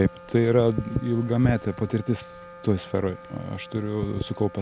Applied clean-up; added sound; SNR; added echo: none; Wind instrument, woodwind instrument; 19 dB; none.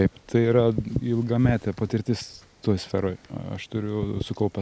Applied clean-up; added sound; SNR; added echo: none; none; none; none.